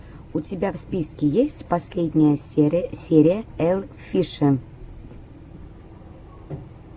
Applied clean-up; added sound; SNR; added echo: none; none; none; none.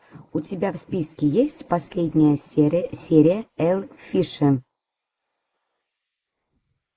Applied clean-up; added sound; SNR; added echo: neural mask model Resemble Enhance denoiser.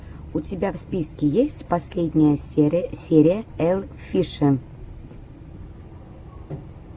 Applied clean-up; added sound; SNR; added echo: none; Purr; 20 dB; none.